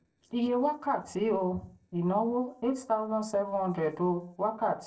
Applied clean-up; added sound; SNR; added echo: neural separator model SepFormer DNS4.